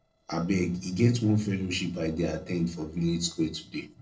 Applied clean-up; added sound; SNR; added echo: neural separator model SepFormer DNS4.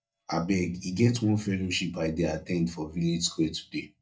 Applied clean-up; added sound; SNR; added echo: neural mask model DeepFilterNet 3.